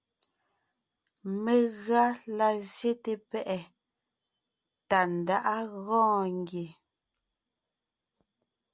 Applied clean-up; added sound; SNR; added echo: none; none; none; none.